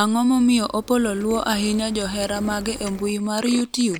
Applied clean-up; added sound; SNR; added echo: none; Motorcycle + Tools; 18 dB; none.